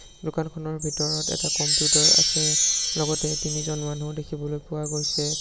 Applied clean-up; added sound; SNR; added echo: none; Wind chime; -5 dB; none.